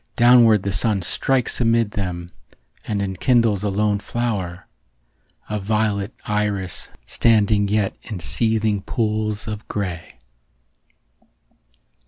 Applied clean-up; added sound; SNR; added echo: none; none; none; none.